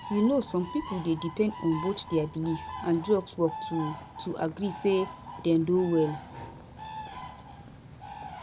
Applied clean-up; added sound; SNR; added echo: none; Bird; 12 dB; none.